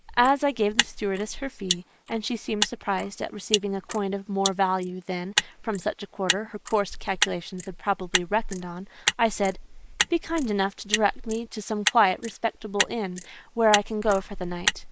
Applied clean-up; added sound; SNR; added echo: neural mask model Resemble Enhance denoiser.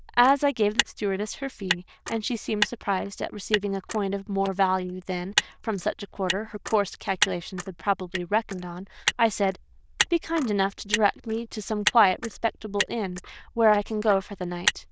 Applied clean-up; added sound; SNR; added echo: neural diffusion model UNIVERSE++.